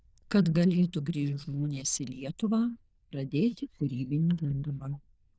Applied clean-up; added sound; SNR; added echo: neural diffusion model UNIVERSE++.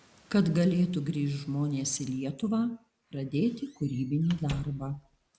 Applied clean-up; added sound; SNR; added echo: none; Squeak / Slam; 17 dB; none.